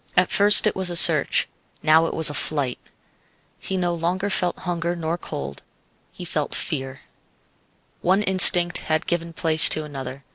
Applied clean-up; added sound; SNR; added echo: none; none; none; none.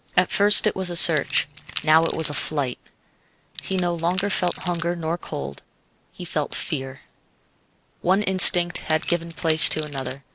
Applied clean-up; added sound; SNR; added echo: none; Rattle / Keys jangling; 6 dB; none.